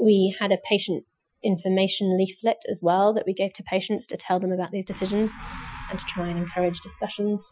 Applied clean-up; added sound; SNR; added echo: classical method Wiener filter.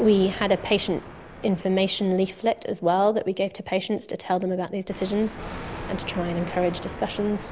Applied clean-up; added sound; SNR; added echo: none; Thunder; 14 dB; none.